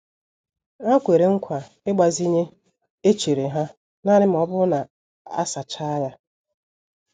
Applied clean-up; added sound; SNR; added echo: none; none; none; none.